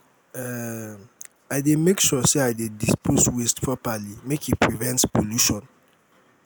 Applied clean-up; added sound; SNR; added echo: none; none; none; none.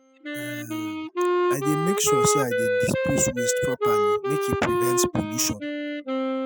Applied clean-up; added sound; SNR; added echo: classical method spectral subtraction.